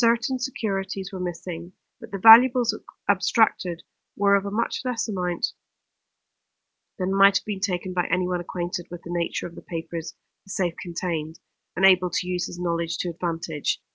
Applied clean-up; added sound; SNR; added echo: none; none; none; none.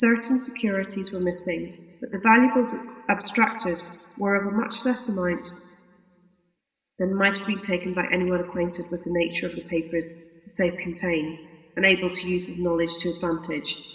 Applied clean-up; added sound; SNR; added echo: none; none; none; reverberation time 1.8 s.